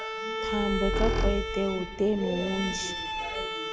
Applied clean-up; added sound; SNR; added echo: none; Squeak + Bowed string instrument; 0 dB; none.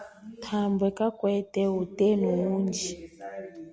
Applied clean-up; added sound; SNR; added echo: none; none; none; none.